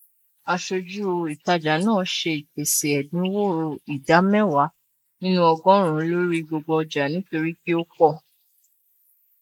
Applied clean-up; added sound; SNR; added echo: neural mask model Resemble Enhance denoiser.